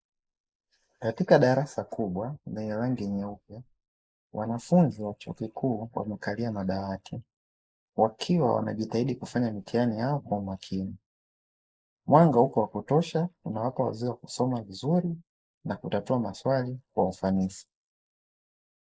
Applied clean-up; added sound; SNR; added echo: neural mask model Resemble Enhance denoiser.